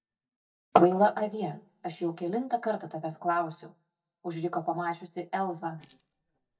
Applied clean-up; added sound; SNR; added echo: neural mask model DeepFilterNet 3.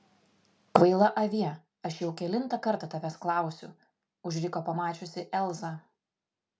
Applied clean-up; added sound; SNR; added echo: none; none; none; none.